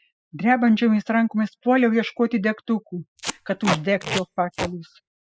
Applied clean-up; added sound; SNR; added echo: classical method spectral subtraction.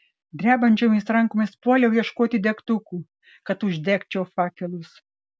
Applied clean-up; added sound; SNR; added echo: none; none; none; none.